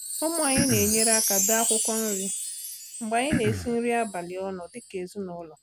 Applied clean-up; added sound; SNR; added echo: none; Cough + Wind chime; 0 dB; none.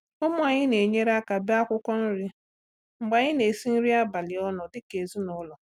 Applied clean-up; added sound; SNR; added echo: none; none; none; none.